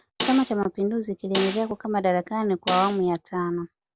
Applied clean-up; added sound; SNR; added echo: none; Snare drum; 8 dB; none.